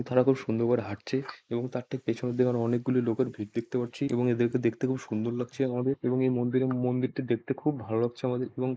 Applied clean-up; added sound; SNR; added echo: neural mask model Resemble Enhance denoiser.